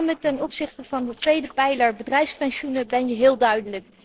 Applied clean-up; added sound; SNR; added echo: neural separator model SepFormer DNS4.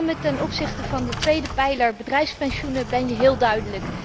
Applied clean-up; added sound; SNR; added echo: none; Sliding door; 8 dB; none.